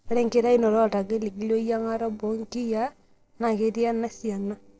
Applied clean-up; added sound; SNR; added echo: neural separator model SepFormer DNS4.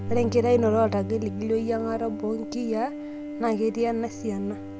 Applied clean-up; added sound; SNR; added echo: none; Bowed string instrument; 8 dB; none.